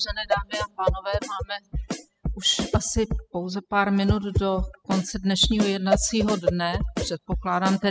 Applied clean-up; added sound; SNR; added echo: classical method spectral subtraction.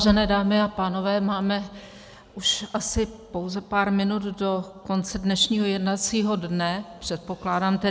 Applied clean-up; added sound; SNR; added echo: none; none; none; none.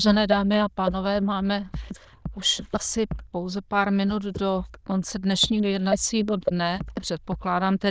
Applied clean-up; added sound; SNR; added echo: neural diffusion model UNIVERSE++.